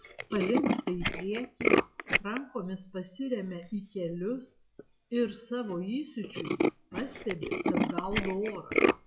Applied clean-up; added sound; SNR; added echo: classical method log-MMSE.